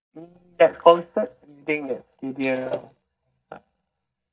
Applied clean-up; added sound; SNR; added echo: neural mask model DeepFilterNet 3.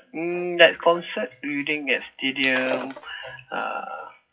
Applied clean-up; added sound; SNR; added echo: classical method WPE with log-MMSE.